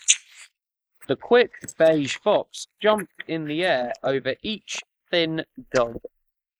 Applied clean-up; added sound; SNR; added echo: neural mask model Resemble Enhance denoiser.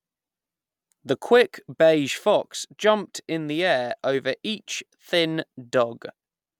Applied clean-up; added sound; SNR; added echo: none; none; none; none.